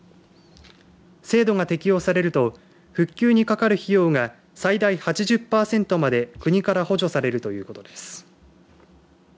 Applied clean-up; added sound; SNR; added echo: none; none; none; none.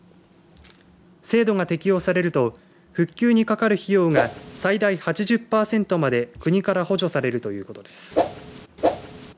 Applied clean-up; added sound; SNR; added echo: none; Whoosh, swoosh, swish; 2 dB; none.